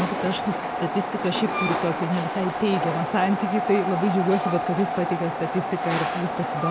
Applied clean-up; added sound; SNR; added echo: none; Train; 2 dB; none.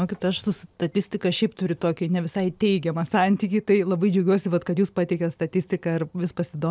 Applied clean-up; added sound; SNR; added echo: none; none; none; none.